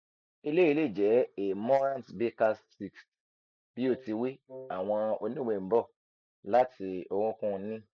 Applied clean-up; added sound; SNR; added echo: neural mask model DeepFilterNet 3.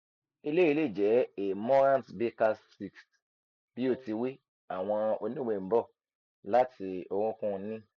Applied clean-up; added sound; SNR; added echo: neural mask model Resemble Enhance denoiser.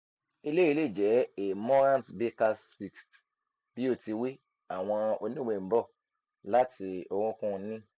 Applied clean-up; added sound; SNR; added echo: none; none; none; none.